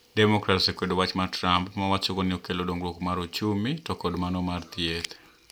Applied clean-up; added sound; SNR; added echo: none; none; none; none.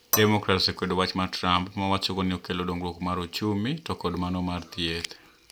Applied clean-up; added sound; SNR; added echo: none; Cutlery, silverware / Dishes, pots, and pans; 4 dB; none.